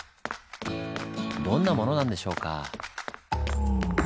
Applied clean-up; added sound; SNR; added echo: none; none; none; none.